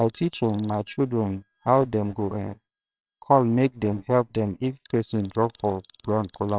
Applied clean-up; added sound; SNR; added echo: neural separator model SepFormer WHAMR!.